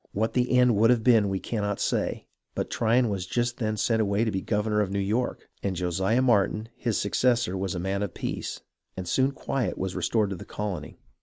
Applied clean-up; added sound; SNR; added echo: none; none; none; none.